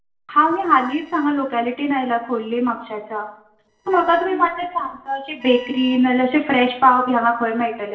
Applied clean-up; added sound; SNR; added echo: neural separator model SepFormer DNS4.